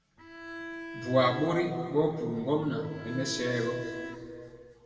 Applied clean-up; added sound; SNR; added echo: none; Bowed string instrument; 11 dB; reverberation time 2.4 s.